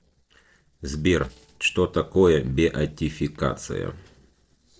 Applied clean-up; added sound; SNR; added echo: neural separator model SepFormer DNS4.